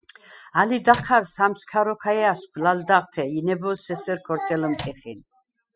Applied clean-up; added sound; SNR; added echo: classical method spectral subtraction.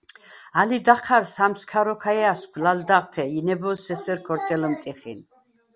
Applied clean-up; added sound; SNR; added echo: none; none; none; none.